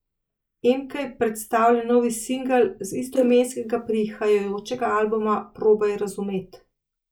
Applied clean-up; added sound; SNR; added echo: neural mask model Resemble Enhance denoiser.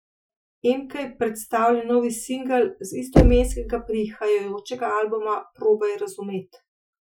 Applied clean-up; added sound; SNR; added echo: classical method Wiener filter.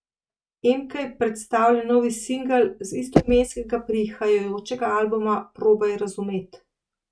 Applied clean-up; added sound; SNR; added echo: neural mask model RNNoise.